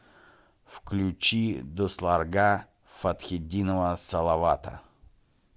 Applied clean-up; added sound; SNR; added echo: none; none; none; none.